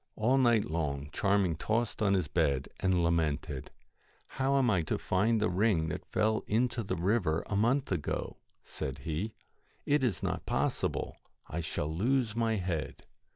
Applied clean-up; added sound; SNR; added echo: none; none; none; none.